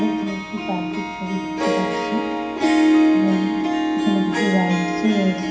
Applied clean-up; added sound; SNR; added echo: none; Harp; -3 dB; reverberation time 0.6 s.